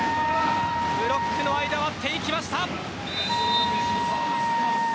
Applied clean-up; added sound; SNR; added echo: none; Wind instrument, woodwind instrument; -1 dB; none.